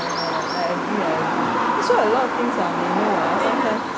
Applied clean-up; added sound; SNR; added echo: none; Bird vocalization, bird call, bird song; -2 dB; none.